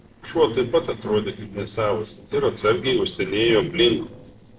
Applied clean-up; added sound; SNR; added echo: neural separator model SepFormer DNS4.